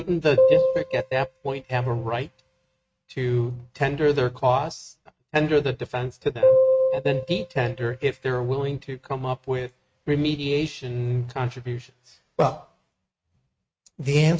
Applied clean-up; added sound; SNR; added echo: neural mask model RNNoise.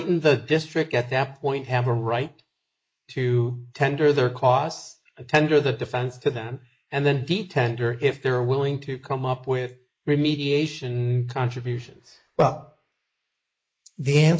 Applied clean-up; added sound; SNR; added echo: neural mask model Resemble Enhance denoiser.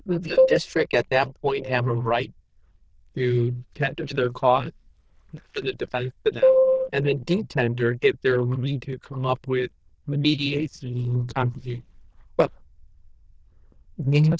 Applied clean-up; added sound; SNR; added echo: neural diffusion model UNIVERSE++.